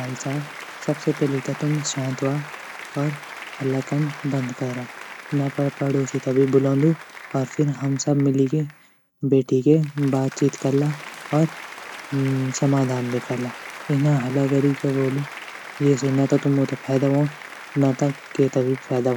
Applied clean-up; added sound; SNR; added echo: none; Applause; 15 dB; none.